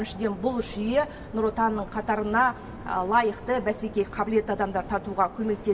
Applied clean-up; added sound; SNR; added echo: none; none; none; none.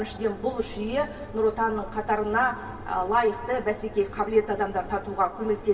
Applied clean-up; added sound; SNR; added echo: none; none; none; reverberation time 2.1 s.